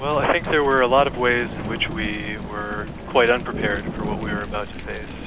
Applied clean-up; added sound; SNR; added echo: none; Thunder / Rain; 7 dB; none.